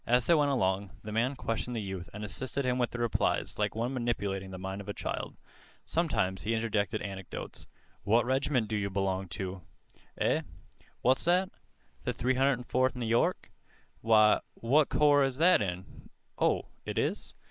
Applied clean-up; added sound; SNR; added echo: neural mask model Resemble Enhance denoiser.